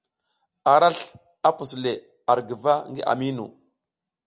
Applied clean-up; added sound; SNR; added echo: none; none; none; none.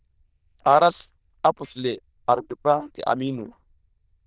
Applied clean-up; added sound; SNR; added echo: neural diffusion model UNIVERSE++.